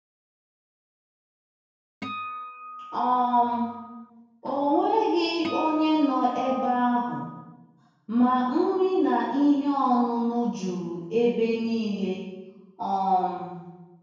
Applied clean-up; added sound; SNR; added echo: none; Acoustic guitar; 12 dB; reverberation time 1.0 s.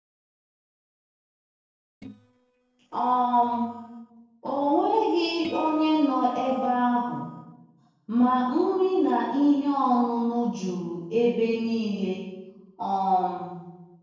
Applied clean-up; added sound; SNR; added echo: neural separator model SepFormer DNS4.